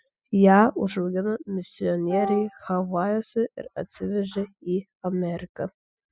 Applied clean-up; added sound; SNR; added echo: classical method spectral subtraction.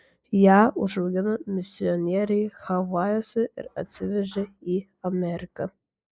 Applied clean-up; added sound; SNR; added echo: neural mask model Resemble Enhance denoiser.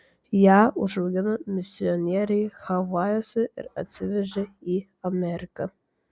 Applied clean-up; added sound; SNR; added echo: none; none; none; none.